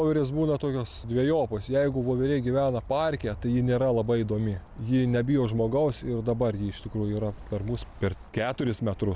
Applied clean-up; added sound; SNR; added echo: none; none; none; none.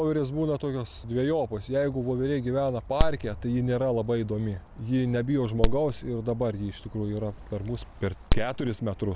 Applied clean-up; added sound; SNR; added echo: none; Crack; 1 dB; none.